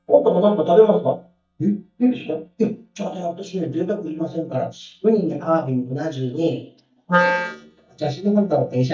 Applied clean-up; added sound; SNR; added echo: neural mask model DeepFilterNet 3.